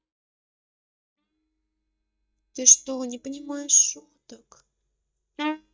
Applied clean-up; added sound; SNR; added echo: neural mask model DeepFilterNet 3.